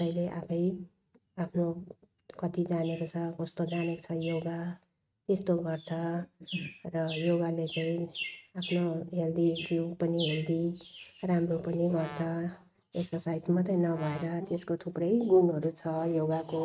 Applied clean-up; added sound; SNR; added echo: neural mask model RNNoise.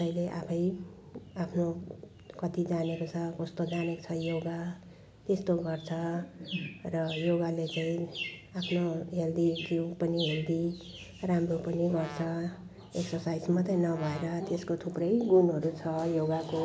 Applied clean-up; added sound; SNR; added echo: none; Brass instrument; 16 dB; none.